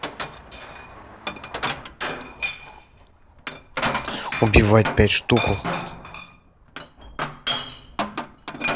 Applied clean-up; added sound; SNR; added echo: none; Glass; 5 dB; none.